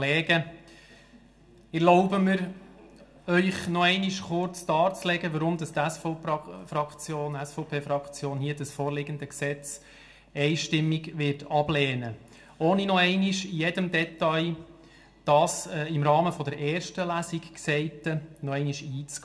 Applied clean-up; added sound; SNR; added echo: none; none; none; reverberation time 0.2 s.